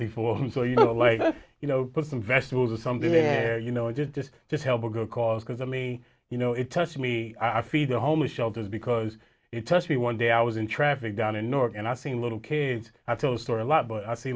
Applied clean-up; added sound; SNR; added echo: none; none; none; none.